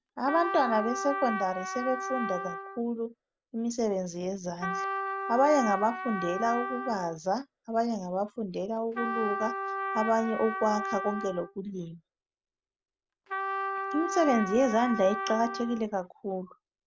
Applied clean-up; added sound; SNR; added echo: none; Trumpet; 6 dB; none.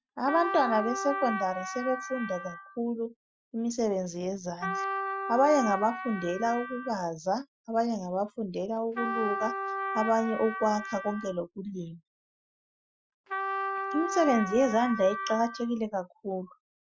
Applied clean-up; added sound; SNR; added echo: classical method Wiener filter.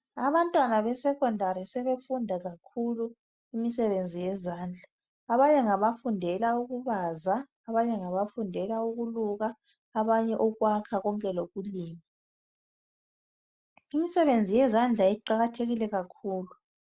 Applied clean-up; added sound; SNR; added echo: none; none; none; none.